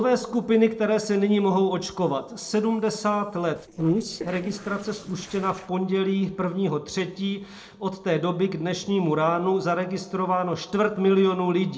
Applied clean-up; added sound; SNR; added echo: neural separator model SepFormer DNS4.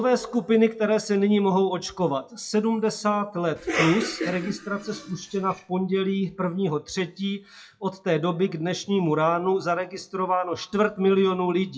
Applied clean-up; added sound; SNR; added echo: classical method WPE with log-MMSE.